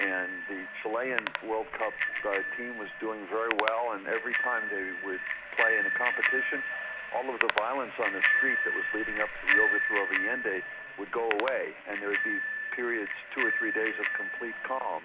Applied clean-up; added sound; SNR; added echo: none; Bicycle bell; -2 dB; none.